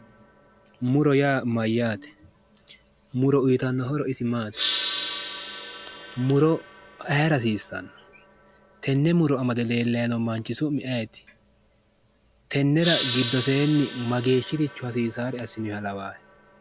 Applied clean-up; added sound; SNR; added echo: none; Gong; 12 dB; none.